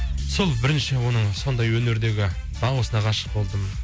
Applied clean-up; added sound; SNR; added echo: none; none; none; none.